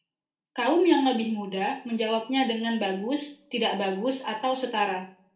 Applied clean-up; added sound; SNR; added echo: none; none; none; reverberation time 0.4 s.